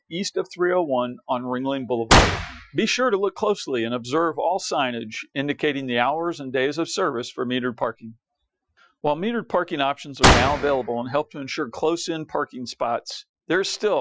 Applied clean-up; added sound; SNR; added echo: classical method Wiener filter.